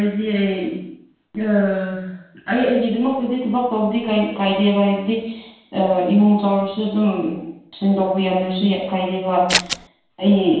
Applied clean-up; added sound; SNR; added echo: none; Scissors; 1 dB; reverberation time 0.7 s.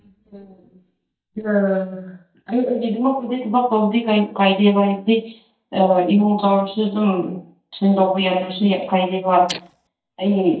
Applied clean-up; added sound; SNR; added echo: neural mask model DeepFilterNet 3.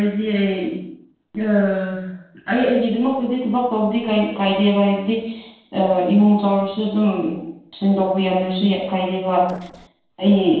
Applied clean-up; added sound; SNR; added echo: neural separator model SepFormer DNS4.